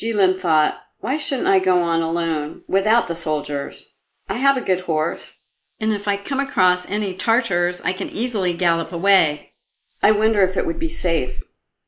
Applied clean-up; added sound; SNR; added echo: neural mask model Resemble Enhance denoiser.